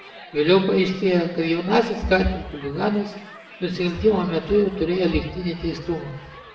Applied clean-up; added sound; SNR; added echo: none; Crowd; 20 dB; reverberation time 0.8 s.